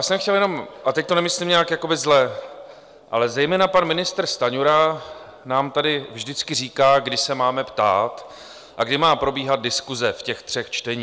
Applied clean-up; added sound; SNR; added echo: none; none; none; none.